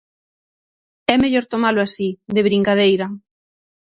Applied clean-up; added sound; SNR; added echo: none; none; none; none.